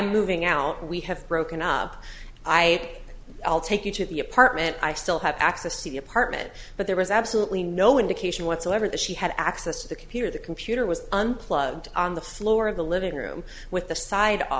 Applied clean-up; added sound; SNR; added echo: none; none; none; none.